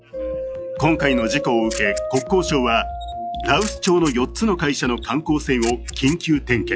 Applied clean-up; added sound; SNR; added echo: classical method log-MMSE.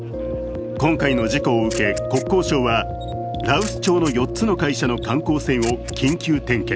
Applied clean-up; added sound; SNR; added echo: none; Camera; 19 dB; none.